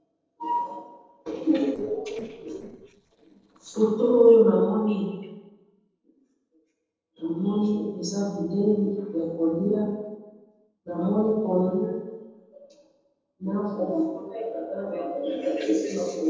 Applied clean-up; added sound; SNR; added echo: neural separator model SepFormer DNS4.